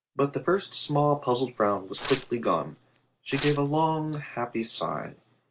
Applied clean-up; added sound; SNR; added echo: none; Tearing; 10 dB; none.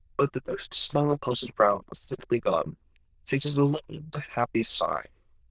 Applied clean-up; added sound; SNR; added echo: neural diffusion model UNIVERSE++.